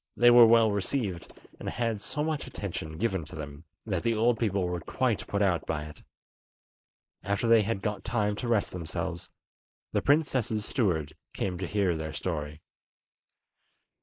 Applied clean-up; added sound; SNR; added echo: neural mask model Resemble Enhance denoiser.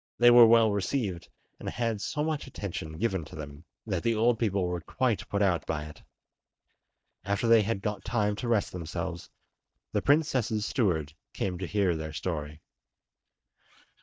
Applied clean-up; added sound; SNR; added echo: neural mask model DeepFilterNet 3.